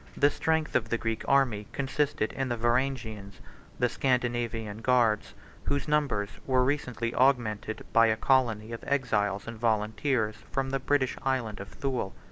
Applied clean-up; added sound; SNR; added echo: none; none; none; none.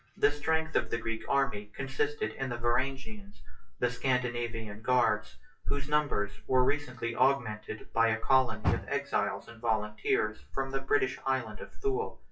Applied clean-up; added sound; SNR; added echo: classical method WPE with log-MMSE.